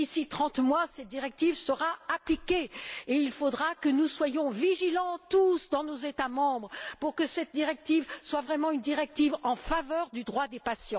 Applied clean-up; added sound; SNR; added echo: none; none; none; none.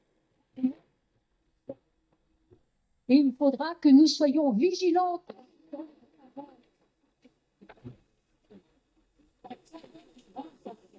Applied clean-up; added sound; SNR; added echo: neural mask model DeepFilterNet 3.